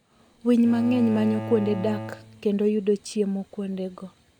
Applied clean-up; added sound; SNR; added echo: none; Bowed string instrument; 12 dB; none.